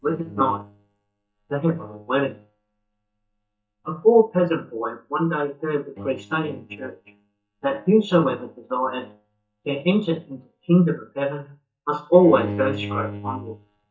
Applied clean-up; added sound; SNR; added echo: neural mask model DeepFilterNet 3.